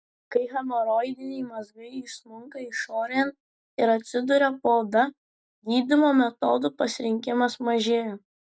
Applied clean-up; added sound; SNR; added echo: none; none; none; none.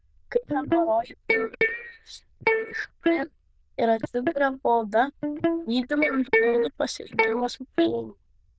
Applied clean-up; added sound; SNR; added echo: neural diffusion model UNIVERSE++.